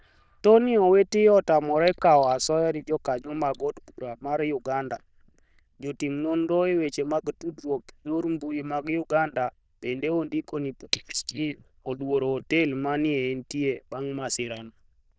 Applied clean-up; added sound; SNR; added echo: neural diffusion model UNIVERSE++.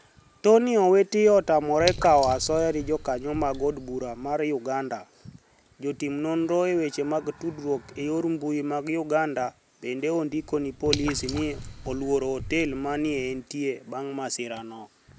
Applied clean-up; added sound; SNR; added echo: none; Drip / Water; 11 dB; none.